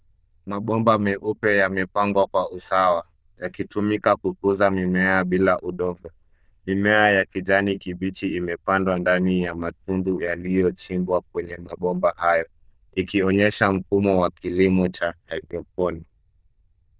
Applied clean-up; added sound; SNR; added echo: neural diffusion model UNIVERSE++.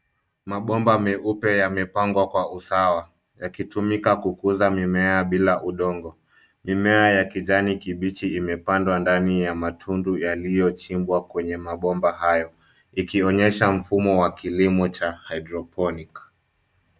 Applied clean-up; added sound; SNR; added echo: none; none; none; none.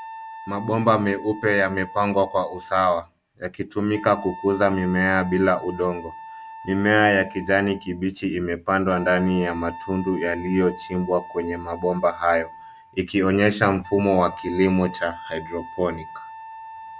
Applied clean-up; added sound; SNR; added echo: none; Wind instrument, woodwind instrument; 16 dB; none.